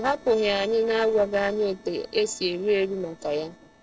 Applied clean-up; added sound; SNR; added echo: neural separator model SepFormer DNS4.